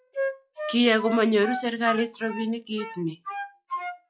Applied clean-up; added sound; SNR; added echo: classical method log-MMSE.